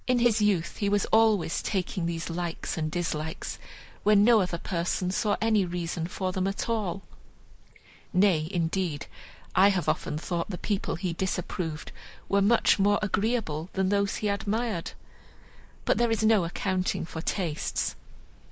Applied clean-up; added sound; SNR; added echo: neural mask model Resemble Enhance denoiser.